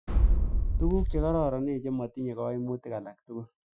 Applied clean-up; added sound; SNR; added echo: classical method Wiener filter.